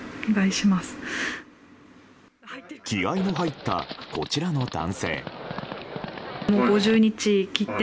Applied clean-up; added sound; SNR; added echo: none; Livestock, farm animals, working animals; 10 dB; none.